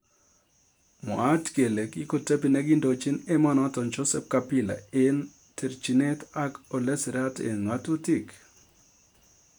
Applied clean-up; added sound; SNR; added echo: none; none; none; none.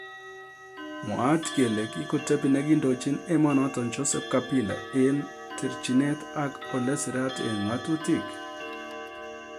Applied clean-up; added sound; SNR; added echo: none; Clock; 11 dB; none.